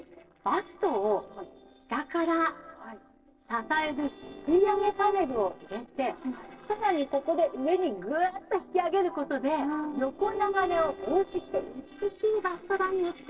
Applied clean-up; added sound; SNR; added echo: neural separator model SepFormer DNS4.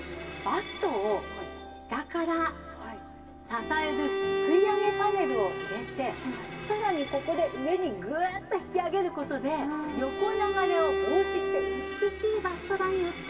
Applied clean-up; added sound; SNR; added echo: none; Bowed string instrument; 4 dB; reverberation time 2.5 s.